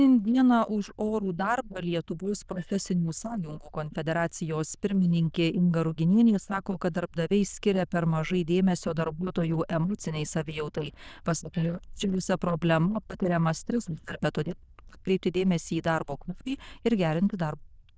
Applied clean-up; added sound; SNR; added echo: neural diffusion model UNIVERSE++.